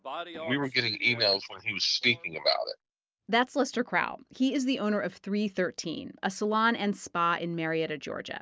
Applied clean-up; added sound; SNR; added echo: none; none; none; none.